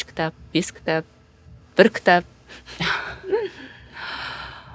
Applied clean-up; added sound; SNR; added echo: none; none; none; none.